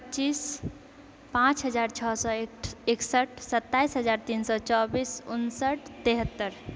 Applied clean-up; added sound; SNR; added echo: none; none; none; none.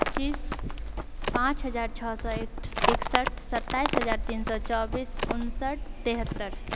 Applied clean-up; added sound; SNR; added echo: none; Livestock, farm animals, working animals; -2 dB; none.